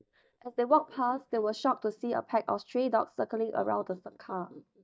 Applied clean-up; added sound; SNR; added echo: neural mask model DeepFilterNet 3.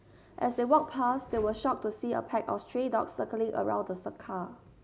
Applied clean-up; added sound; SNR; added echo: none; none; none; none.